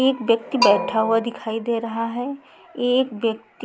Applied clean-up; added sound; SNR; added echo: none; Bell; 9 dB; none.